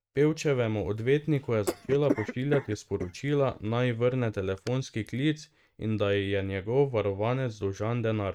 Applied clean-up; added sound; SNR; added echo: neural mask model RNNoise.